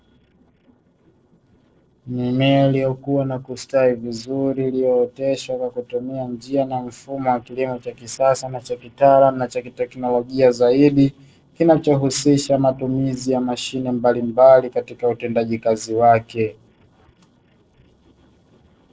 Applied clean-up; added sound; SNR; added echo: neural separator model SepFormer DNS4.